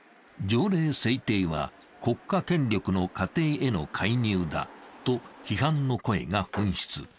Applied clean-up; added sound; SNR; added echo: none; none; none; none.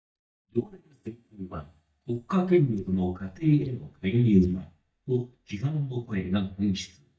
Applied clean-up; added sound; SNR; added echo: neural mask model DeepFilterNet 3.